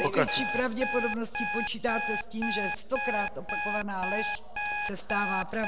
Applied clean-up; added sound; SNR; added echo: none; Alarm; 1 dB; none.